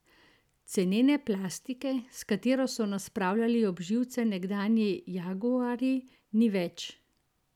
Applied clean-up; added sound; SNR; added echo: none; none; none; none.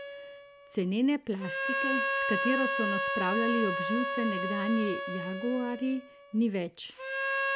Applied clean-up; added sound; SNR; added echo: none; Harmonica; 1 dB; none.